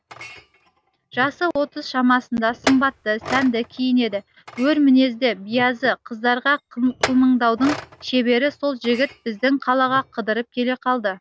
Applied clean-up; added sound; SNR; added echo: none; Chink, clink; 15 dB; none.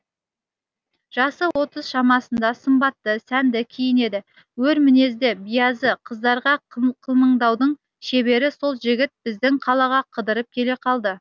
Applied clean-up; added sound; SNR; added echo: none; none; none; none.